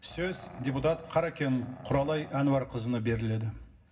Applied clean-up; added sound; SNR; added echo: none; Growling; 18 dB; reverberation time 0.4 s.